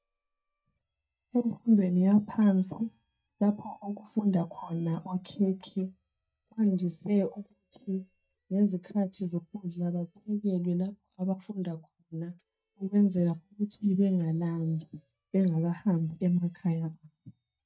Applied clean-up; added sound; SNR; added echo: neural mask model DeepFilterNet 3.